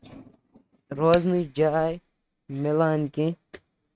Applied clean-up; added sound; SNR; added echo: neural mask model RNNoise.